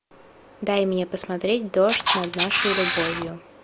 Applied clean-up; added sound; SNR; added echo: none; Camera; -4 dB; none.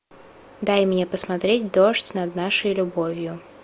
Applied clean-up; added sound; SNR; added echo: none; none; none; none.